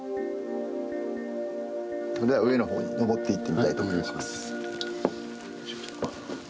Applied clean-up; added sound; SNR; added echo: none; none; none; none.